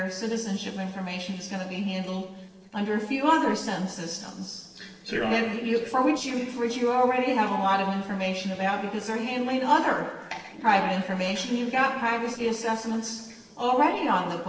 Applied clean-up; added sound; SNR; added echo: neural separator model SepFormer DNS4.